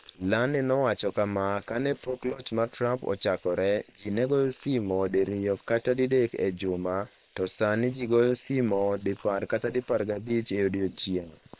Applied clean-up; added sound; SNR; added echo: neural separator model SepFormer WHAM!.